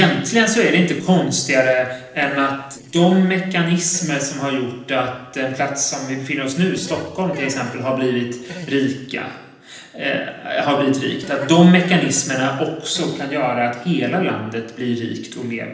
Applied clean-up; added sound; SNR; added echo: neural separator model SepFormer DNS4.